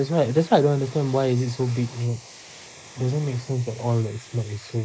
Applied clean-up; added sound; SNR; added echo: neural mask model Resemble Enhance denoiser.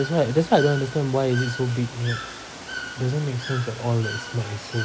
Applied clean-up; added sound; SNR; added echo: none; Water / Bird; 10 dB; none.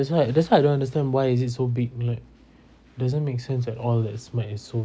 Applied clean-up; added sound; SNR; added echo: none; none; none; none.